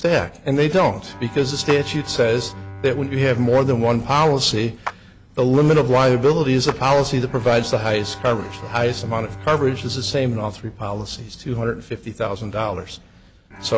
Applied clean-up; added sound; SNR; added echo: none; Clapping + Bowed string instrument; 17 dB; none.